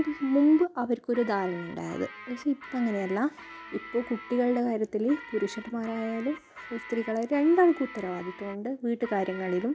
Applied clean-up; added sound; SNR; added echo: none; Guitar; 17 dB; none.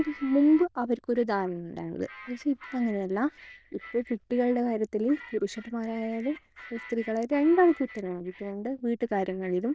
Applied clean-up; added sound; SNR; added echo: neural diffusion model UNIVERSE++.